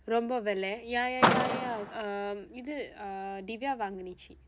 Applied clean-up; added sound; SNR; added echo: none; Car; -4 dB; none.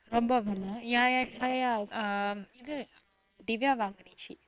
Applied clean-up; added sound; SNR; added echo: neural separator model SepFormer WHAM!.